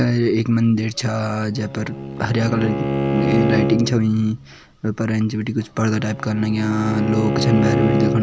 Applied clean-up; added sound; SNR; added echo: none; Bowed string instrument; 4 dB; none.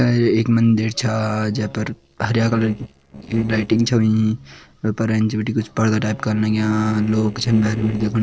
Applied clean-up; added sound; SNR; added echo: neural separator model SepFormer DNS4.